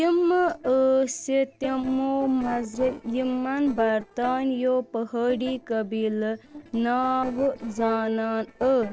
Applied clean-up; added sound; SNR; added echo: neural separator model SepFormer DNS4.